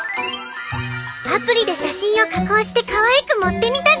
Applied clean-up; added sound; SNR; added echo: none; none; none; none.